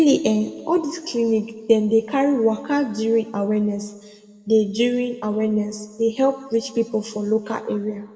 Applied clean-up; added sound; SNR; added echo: none; none; none; reverberation time 1.3 s.